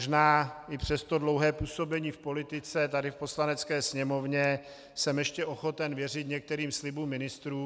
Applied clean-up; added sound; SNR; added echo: none; none; none; none.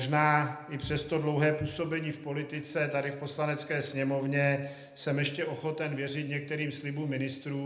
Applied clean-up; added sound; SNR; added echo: none; none; none; reverberation time 0.7 s.